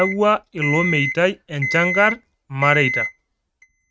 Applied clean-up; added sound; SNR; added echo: neural mask model RNNoise.